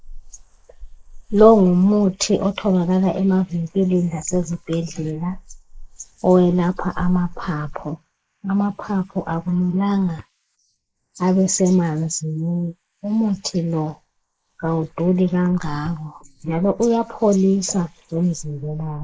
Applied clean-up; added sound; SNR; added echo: neural mask model Resemble Enhance denoiser.